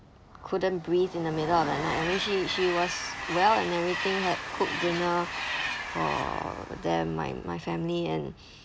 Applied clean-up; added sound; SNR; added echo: none; Train; 7 dB; none.